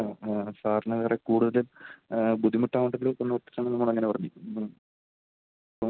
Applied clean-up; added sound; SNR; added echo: none; none; none; none.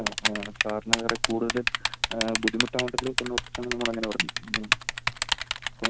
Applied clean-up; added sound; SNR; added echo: none; Typing; -3 dB; none.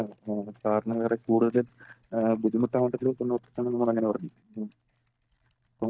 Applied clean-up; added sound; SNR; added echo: neural mask model DeepFilterNet 3.